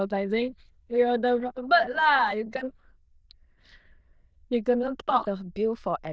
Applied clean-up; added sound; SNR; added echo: neural diffusion model UNIVERSE++.